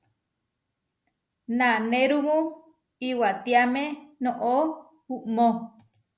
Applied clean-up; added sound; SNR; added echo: none; none; none; none.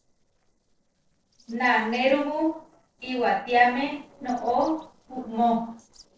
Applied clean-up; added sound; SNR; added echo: neural separator model SepFormer DNS4.